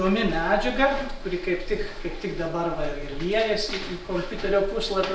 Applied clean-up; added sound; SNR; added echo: none; none; none; none.